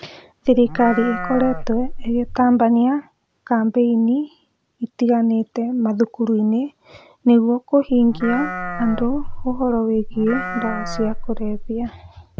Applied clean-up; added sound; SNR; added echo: none; Livestock, farm animals, working animals; 7 dB; none.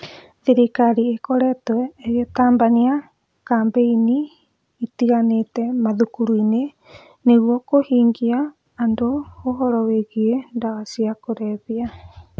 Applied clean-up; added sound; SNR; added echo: none; none; none; none.